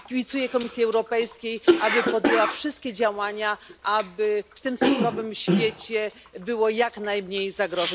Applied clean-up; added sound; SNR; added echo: none; Cough; 2 dB; none.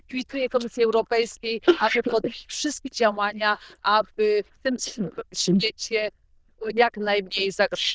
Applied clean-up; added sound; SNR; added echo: neural diffusion model UNIVERSE++.